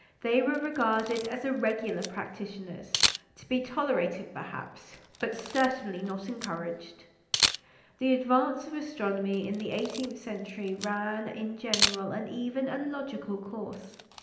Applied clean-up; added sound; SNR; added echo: none; Camera; 5 dB; reverberation time 0.8 s.